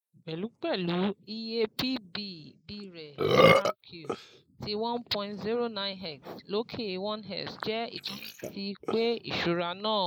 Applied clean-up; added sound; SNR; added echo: neural mask model Resemble Enhance denoiser.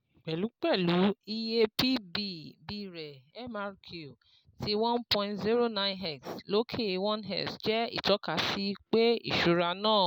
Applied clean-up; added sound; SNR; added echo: none; none; none; none.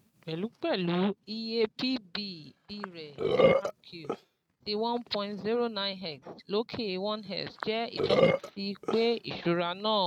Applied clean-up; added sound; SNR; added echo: neural mask model RNNoise.